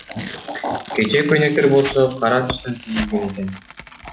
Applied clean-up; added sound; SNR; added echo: none; Tearing; 13 dB; none.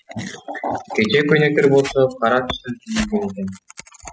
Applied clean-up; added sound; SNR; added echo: classical method spectral subtraction.